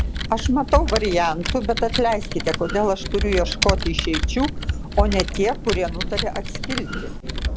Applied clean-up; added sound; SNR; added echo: none; Computer keyboard; 1 dB; none.